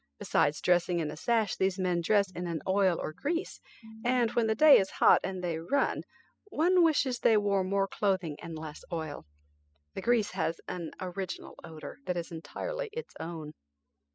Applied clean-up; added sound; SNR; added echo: classical method spectral subtraction.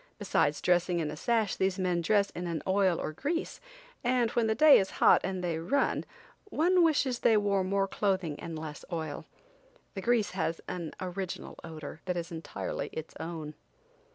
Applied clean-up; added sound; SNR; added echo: none; none; none; none.